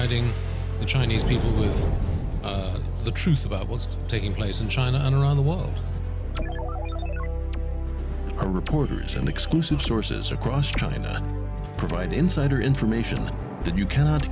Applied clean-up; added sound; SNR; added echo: none; none; none; none.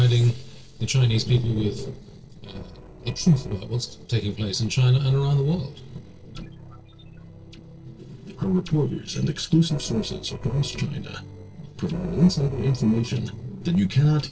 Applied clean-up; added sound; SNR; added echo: neural separator model SepFormer DNS4.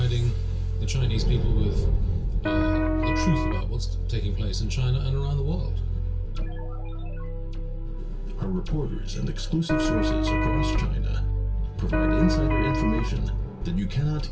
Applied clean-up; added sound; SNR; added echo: none; Electric guitar; 1 dB; reverberation time 0.2 s.